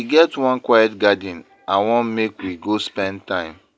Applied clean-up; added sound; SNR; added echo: none; none; none; none.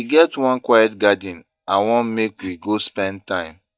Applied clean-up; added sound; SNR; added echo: neural mask model DeepFilterNet 3.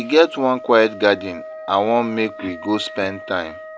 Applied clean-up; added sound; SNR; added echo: none; Wind instrument, woodwind instrument; 16 dB; none.